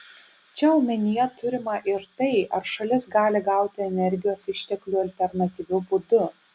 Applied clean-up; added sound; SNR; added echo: none; none; none; none.